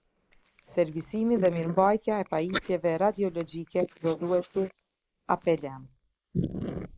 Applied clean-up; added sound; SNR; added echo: neural mask model Resemble Enhance denoiser.